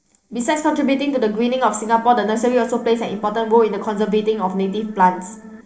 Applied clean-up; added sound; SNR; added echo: neural separator model SepFormer DNS4.